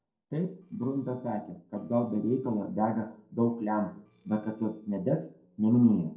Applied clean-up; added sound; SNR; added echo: neural separator model SepFormer DNS4.